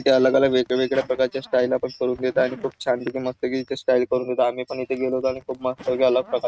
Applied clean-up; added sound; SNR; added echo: neural mask model RNNoise.